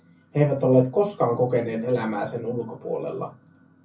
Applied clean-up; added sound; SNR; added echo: none; none; none; reverberation time 0.3 s.